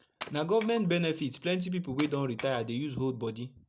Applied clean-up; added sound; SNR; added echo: none; Wood; 17 dB; none.